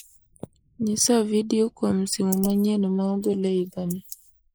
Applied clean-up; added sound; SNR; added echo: neural mask model Resemble Enhance denoiser.